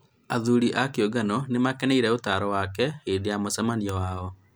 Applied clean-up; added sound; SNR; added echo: none; none; none; none.